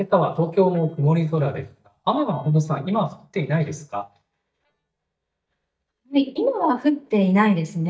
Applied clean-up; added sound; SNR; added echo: neural mask model DeepFilterNet 3.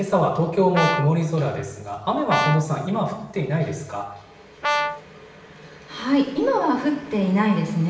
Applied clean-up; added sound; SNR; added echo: none; Brass instrument; 4 dB; reverberation time 0.8 s.